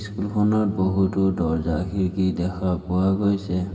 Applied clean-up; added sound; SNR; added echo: none; none; none; reverberation time 2.4 s.